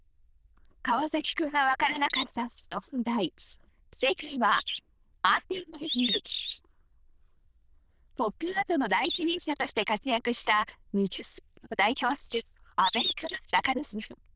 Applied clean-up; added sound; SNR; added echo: neural diffusion model UNIVERSE++.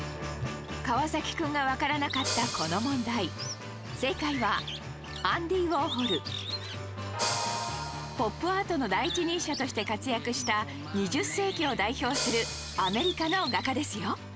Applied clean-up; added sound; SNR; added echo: none; Bird + Hi-hat; 9 dB; none.